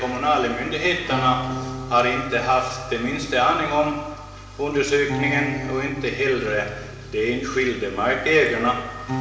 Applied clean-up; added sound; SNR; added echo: none; Acoustic guitar; 11 dB; reverberation time 1.1 s.